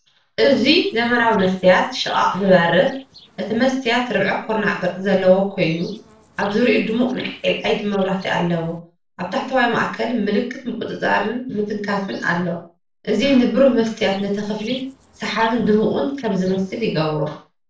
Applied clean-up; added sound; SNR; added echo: neural separator model SepFormer DNS4.